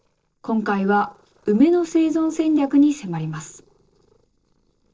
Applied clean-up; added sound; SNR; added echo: neural separator model SepFormer DNS4.